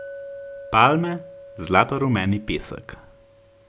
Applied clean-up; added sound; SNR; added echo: none; Chink, clink; 17 dB; none.